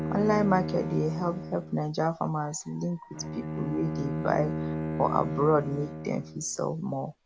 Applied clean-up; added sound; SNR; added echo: none; Bowed string instrument; 6 dB; none.